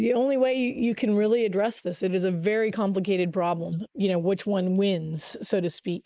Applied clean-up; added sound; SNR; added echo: neural mask model Resemble Enhance denoiser.